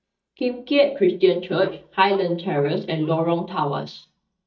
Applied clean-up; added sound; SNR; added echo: neural mask model DeepFilterNet 3.